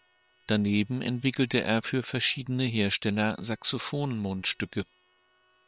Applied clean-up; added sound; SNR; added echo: neural separator model SepFormer WHAM!.